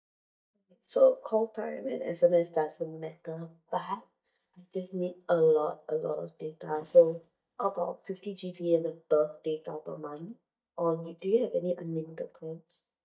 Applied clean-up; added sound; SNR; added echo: neural mask model DeepFilterNet 3.